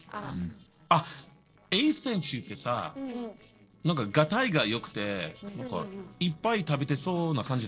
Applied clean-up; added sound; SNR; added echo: neural separator model SepFormer DNS4.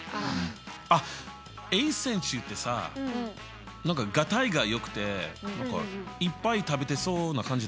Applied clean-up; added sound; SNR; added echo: none; none; none; none.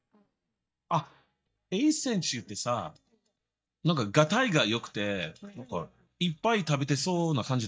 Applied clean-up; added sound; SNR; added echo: neural mask model DeepFilterNet 3.